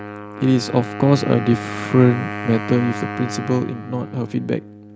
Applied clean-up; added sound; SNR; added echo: none; Wind instrument, woodwind instrument; 10 dB; none.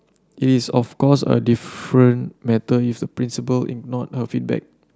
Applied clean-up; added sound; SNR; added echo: none; none; none; none.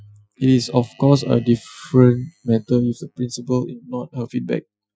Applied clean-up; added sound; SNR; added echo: classical method Wiener filter.